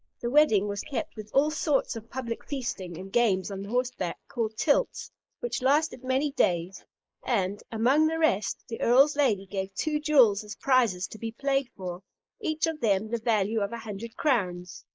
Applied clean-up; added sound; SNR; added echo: neural mask model Resemble Enhance denoiser.